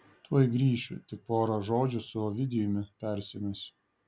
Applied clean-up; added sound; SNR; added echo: none; none; none; none.